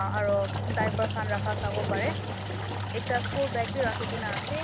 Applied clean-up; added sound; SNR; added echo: none; Engine; 0 dB; none.